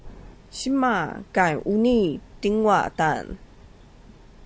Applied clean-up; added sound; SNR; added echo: none; none; none; none.